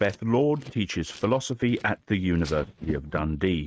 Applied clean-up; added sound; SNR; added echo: neural mask model RNNoise.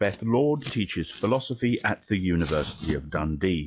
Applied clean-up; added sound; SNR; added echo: classical method log-MMSE.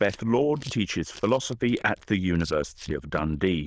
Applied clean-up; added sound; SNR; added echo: neural diffusion model UNIVERSE++.